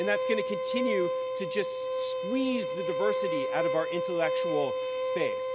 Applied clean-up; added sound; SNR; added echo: none; Bowed string instrument; -2 dB; none.